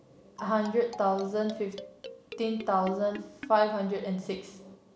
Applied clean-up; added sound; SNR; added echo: none; Marimba, xylophone; 16 dB; none.